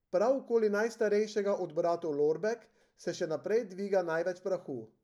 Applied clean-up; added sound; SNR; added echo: none; none; none; none.